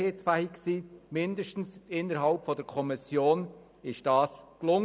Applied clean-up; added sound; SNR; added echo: none; none; none; none.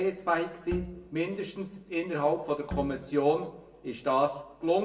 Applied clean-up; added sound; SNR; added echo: none; Bowed string instrument; 11 dB; reverberation time 0.6 s.